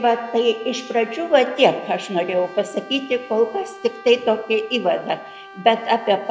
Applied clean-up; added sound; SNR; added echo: none; Brass instrument; 20 dB; none.